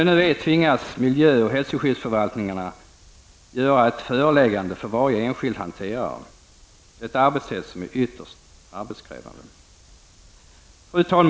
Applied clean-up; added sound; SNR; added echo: none; none; none; none.